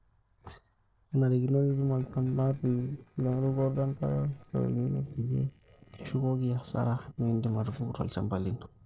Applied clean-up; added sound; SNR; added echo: neural separator model SepFormer DNS4.